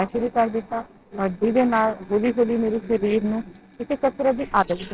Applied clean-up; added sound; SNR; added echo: neural separator model SepFormer DNS4.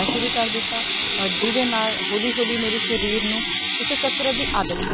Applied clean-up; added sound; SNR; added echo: none; Water tap, faucet; -2 dB; none.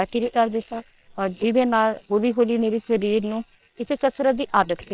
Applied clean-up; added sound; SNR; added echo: neural separator model SepFormer WHAM!.